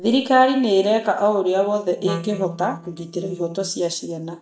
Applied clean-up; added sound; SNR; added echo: neural mask model DeepFilterNet 3.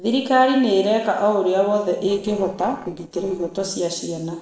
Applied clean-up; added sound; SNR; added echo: neural separator model SepFormer DNS4.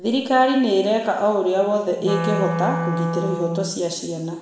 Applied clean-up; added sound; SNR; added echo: none; Wind instrument, woodwind instrument; 4 dB; reverberation time 1.0 s.